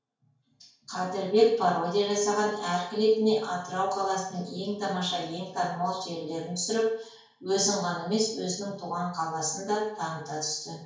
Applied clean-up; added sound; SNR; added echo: none; none; none; reverberation time 0.5 s.